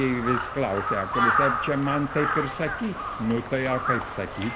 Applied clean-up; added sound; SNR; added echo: none; Crow; 1 dB; reverberation time 1.2 s.